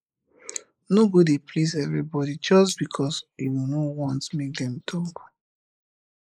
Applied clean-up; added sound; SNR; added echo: neural mask model Resemble Enhance denoiser.